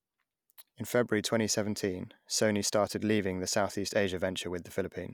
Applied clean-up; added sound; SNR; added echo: none; none; none; none.